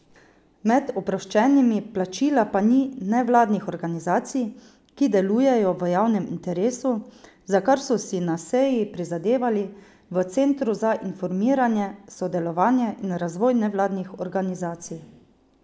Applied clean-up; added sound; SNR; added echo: none; none; none; none.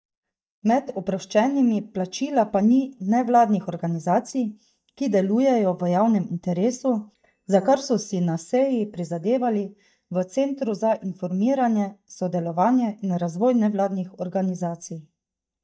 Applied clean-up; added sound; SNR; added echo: neural mask model DeepFilterNet 3.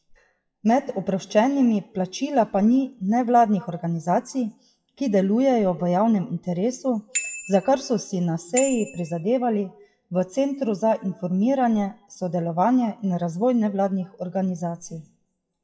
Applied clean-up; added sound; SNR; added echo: classical method WPE with log-MMSE.